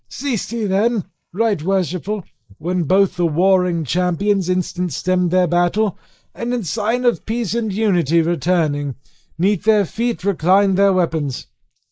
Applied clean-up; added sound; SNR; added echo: neural mask model Resemble Enhance denoiser.